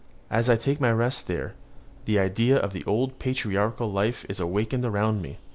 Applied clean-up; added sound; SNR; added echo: none; Train; 20 dB; none.